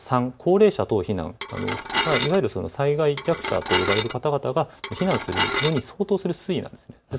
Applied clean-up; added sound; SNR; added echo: none; Dishes, pots, and pans / Glass; 4 dB; none.